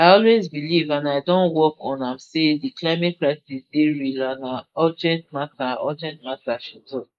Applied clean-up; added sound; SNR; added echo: neural mask model Resemble Enhance denoiser.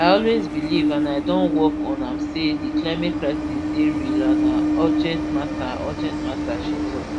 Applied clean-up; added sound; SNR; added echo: none; Train; -3 dB; none.